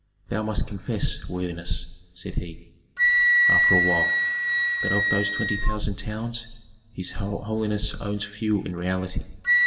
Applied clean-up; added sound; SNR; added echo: none; Wind instrument, woodwind instrument; -1 dB; reverberation time 1.0 s.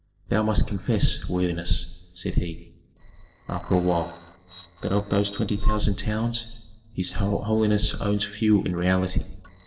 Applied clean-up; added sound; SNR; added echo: neural separator model SepFormer DNS4.